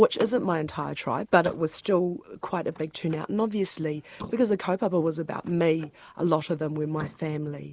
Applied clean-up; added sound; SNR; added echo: neural mask model Resemble Enhance denoiser.